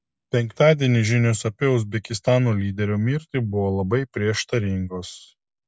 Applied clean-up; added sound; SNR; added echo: none; none; none; none.